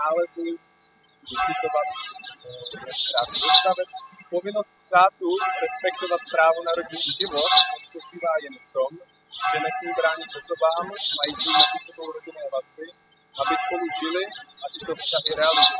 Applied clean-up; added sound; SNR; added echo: classical method spectral subtraction.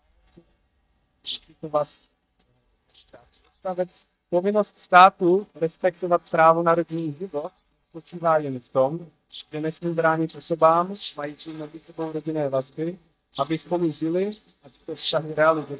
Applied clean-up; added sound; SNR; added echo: neural mask model DeepFilterNet 3.